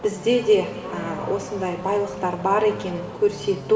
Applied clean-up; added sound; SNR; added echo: none; Accelerating, revving, vroom / Car; 13 dB; reverberation time 1.9 s.